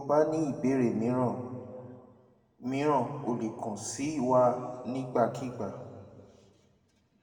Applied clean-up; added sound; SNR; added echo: none; none; none; reverberation time 1.8 s.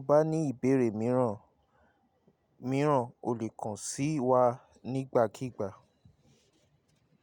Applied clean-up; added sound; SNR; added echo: none; none; none; none.